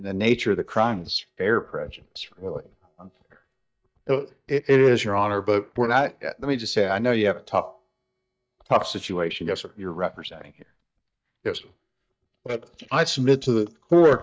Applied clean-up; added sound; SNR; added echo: neural mask model DeepFilterNet 3.